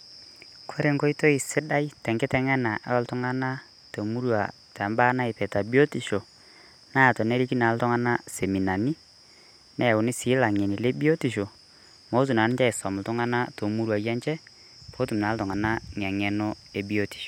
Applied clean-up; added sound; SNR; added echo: none; none; none; none.